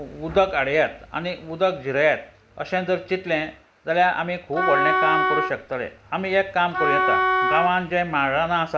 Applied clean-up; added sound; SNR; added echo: none; Wind instrument, woodwind instrument; 0 dB; none.